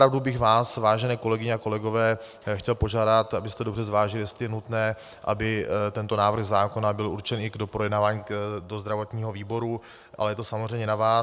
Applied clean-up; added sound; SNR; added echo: none; none; none; none.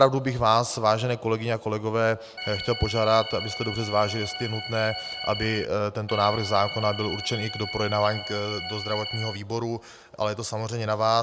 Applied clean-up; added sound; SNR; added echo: none; Organ; 9 dB; none.